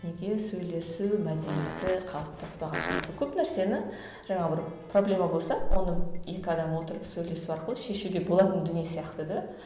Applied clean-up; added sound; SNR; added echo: none; Fart; 7 dB; none.